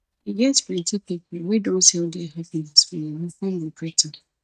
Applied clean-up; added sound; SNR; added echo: neural mask model DeepFilterNet 3.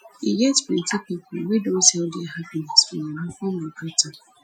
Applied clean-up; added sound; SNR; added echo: classical method Wiener filter.